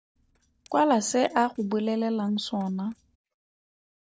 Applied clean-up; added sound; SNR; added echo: neural separator model SepFormer DNS4.